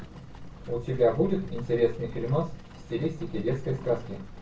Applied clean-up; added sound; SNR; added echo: none; Livestock, farm animals, working animals; 18 dB; reverberation time 0.3 s.